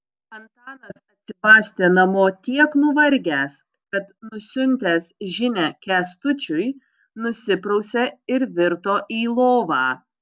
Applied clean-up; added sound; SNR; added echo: none; none; none; none.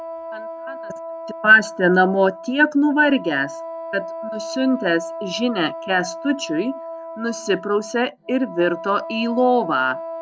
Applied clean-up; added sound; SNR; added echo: none; Wind instrument, woodwind instrument; 11 dB; none.